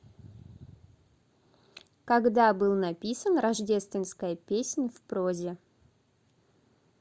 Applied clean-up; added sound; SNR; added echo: none; none; none; none.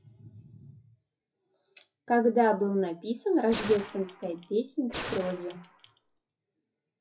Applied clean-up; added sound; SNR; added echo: classical method WPE with log-MMSE.